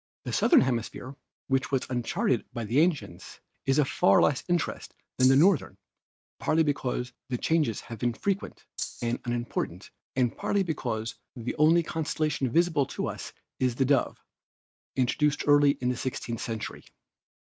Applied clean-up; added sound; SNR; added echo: none; Rattle (instrument); 10 dB; none.